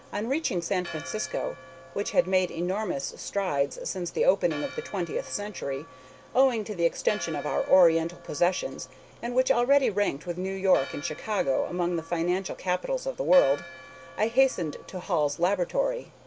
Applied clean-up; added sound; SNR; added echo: none; Church bell; 20 dB; none.